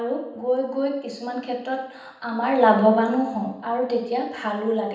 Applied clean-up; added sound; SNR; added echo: none; none; none; reverberation time 0.9 s.